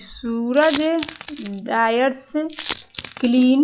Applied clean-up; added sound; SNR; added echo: classical method log-MMSE.